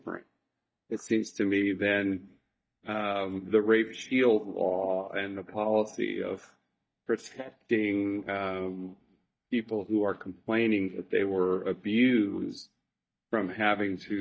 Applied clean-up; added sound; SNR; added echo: neural mask model DeepFilterNet 3.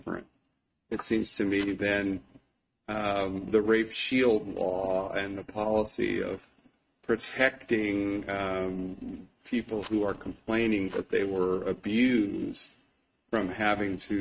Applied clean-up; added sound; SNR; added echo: neural mask model RNNoise.